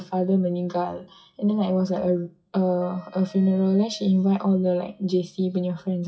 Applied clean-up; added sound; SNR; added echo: classical method WPE with log-MMSE.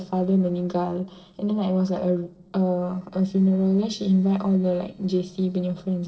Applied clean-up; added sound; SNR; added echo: neural separator model SepFormer DNS4.